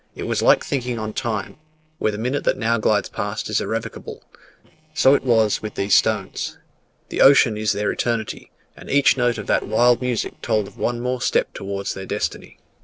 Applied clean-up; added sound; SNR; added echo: neural separator model SepFormer DNS4.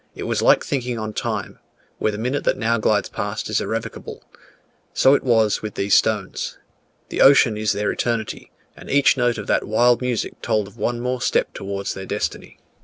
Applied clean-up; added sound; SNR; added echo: none; none; none; none.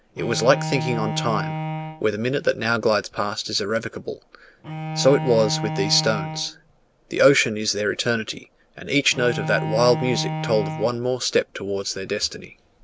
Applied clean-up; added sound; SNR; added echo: none; Bowed string instrument; 8 dB; none.